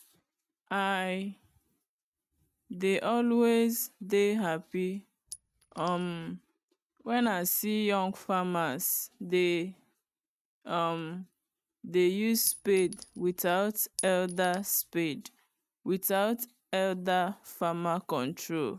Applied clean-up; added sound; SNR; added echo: neural mask model RNNoise.